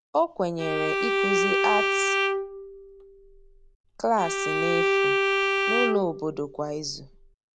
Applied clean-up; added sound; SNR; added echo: none; Bowed string instrument; -3 dB; none.